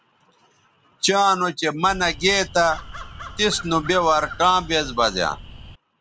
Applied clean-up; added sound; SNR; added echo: none; Crow; 15 dB; none.